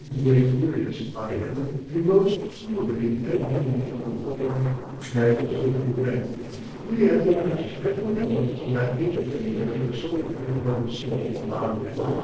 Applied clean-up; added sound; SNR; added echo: neural separator model SepFormer DNS4.